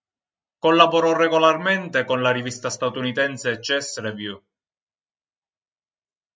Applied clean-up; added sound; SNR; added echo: none; none; none; none.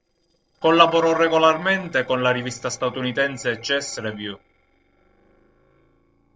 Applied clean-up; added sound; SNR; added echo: neural separator model SepFormer DNS4.